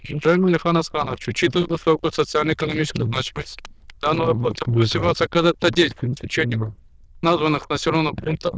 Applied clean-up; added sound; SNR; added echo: neural diffusion model UNIVERSE++.